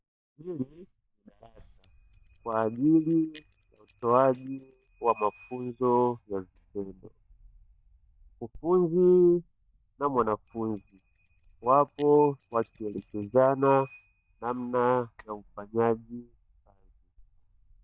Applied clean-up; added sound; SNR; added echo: neural mask model DeepFilterNet 3.